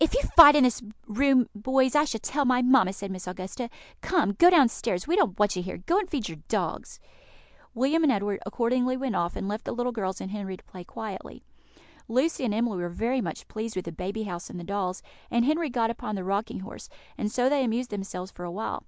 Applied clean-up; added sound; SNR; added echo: none; none; none; none.